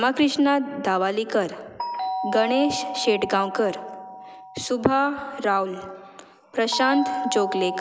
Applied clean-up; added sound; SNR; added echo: none; Doorbell; 9 dB; none.